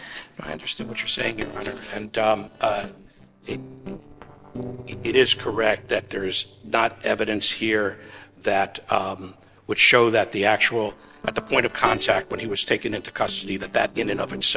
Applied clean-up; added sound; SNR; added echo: neural separator model SepFormer DNS4.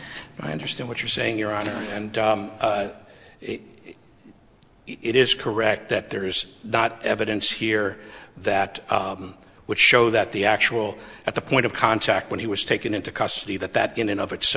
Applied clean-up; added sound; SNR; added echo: none; none; none; none.